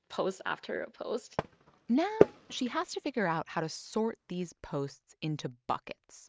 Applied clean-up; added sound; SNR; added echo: neural mask model RNNoise.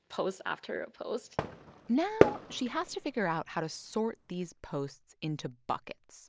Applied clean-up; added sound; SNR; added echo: none; Fireworks; -2 dB; none.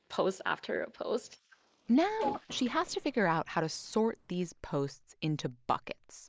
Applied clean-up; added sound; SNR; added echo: neural mask model Resemble Enhance denoiser.